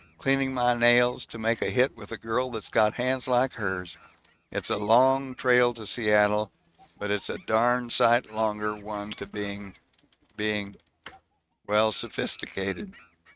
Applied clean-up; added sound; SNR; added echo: neural mask model RNNoise.